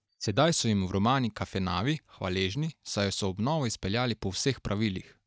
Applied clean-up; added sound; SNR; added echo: neural mask model DeepFilterNet 3.